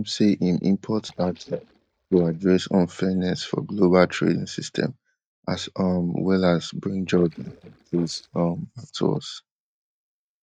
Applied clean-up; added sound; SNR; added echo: neural mask model DeepFilterNet 3.